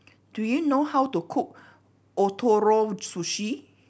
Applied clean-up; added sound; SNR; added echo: none; none; none; none.